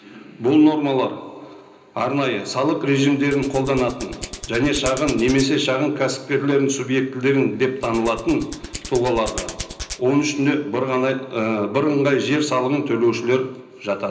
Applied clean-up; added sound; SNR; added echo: none; Hands; 14 dB; reverberation time 0.5 s.